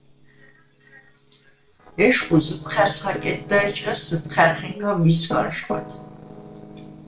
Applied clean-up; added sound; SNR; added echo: neural separator model SepFormer DNS4.